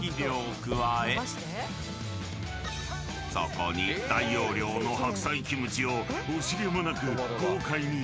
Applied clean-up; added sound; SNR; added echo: none; Knock / Wood; 15 dB; none.